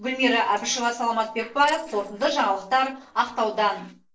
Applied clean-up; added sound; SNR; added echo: neural separator model SepFormer DNS4.